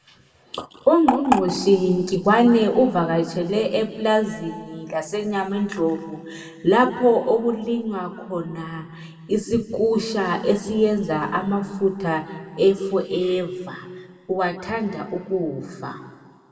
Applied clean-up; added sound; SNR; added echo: none; none; none; reverberation time 1.9 s.